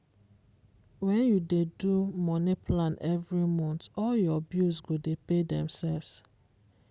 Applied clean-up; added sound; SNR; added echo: none; none; none; none.